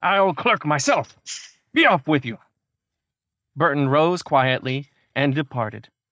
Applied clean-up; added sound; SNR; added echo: neural mask model DeepFilterNet 3.